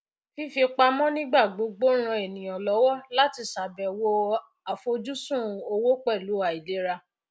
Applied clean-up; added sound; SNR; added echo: none; none; none; none.